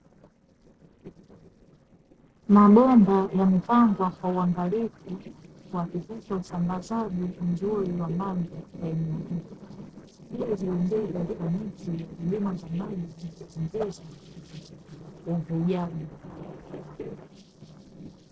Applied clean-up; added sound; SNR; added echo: neural separator model SepFormer DNS4.